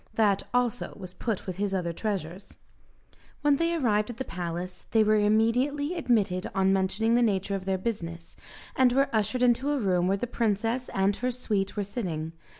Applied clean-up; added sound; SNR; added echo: none; none; none; none.